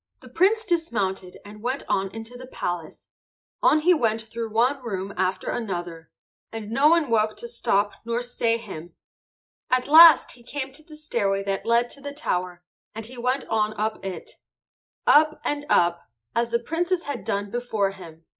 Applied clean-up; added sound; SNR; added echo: neural mask model Resemble Enhance denoiser.